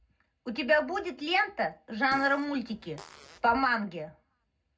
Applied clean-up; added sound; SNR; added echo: none; Fart; 18 dB; reverberation time 0.3 s.